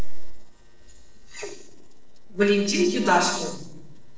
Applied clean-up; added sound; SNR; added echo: neural separator model SepFormer DNS4.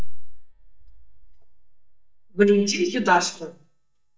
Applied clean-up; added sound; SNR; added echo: neural mask model DeepFilterNet 3.